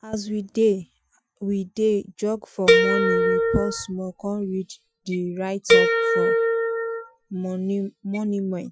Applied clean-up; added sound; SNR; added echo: classical method Wiener filter.